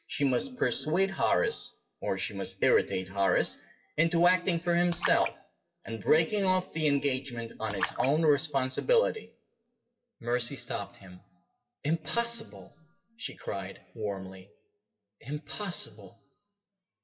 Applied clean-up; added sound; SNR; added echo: classical method WPE with log-MMSE.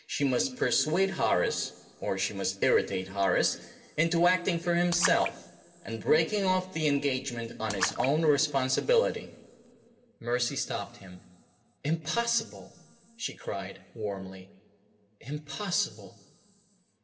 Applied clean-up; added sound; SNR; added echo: none; Splash, splatter; 10 dB; reverberation time 2.0 s.